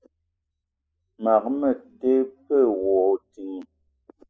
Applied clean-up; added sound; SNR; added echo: classical method spectral subtraction.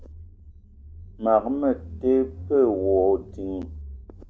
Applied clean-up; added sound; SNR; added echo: none; Engine / Car; 16 dB; none.